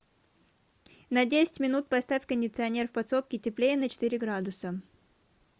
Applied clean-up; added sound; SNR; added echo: none; none; none; none.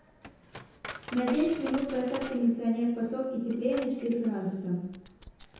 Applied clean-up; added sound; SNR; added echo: none; Coin (dropping); 15 dB; reverberation time 0.9 s.